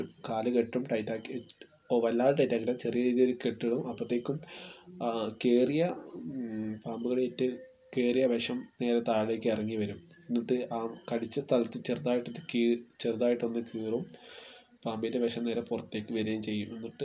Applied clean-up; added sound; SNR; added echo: none; none; none; none.